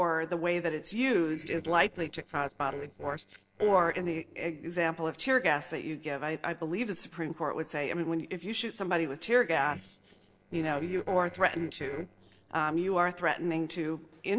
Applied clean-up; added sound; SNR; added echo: neural separator model SepFormer DNS4.